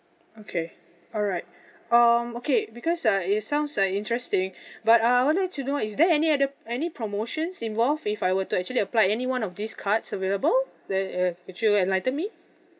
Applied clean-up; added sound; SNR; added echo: none; none; none; none.